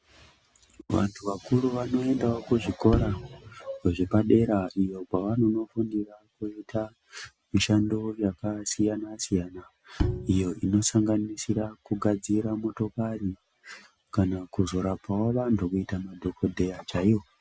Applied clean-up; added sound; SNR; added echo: none; Bowed string instrument; 5 dB; none.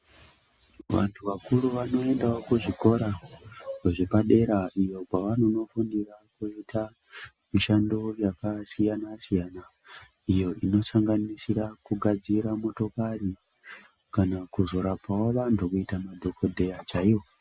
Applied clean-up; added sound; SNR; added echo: none; none; none; none.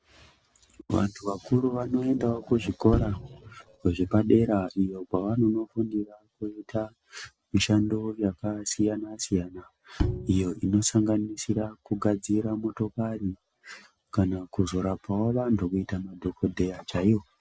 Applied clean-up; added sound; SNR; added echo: neural separator model SepFormer DNS4.